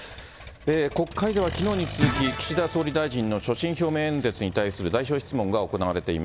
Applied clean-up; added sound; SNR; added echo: none; Accelerating, revving, vroom; 14 dB; none.